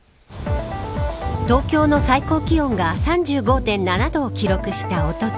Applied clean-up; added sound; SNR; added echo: none; none; none; none.